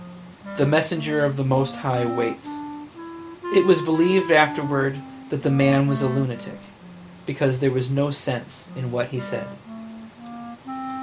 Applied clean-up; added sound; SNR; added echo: none; Wind instrument, woodwind instrument; 12 dB; none.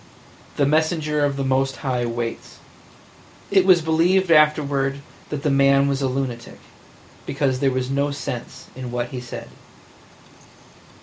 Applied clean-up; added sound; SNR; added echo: none; none; none; none.